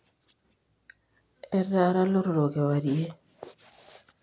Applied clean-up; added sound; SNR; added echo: none; none; none; none.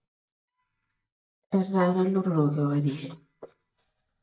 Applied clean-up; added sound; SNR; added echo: neural mask model DeepFilterNet 3.